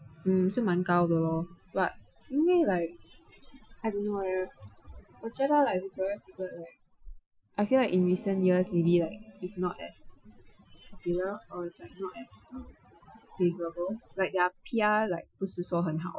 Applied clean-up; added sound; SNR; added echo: classical method Wiener filter.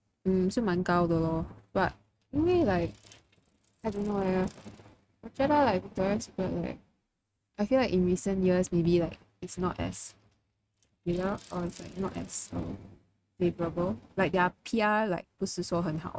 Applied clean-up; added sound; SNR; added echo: neural mask model RNNoise.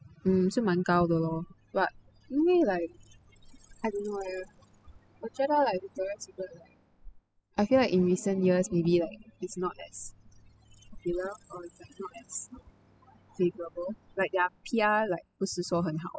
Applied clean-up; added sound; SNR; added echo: classical method spectral subtraction.